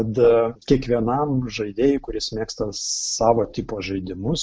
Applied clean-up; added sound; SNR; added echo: none; none; none; none.